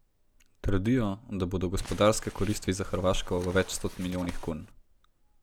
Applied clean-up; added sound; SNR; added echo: none; Crumpling, crinkling; 18 dB; none.